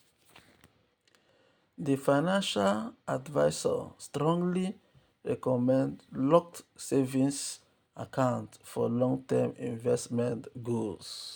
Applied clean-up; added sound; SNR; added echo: none; none; none; none.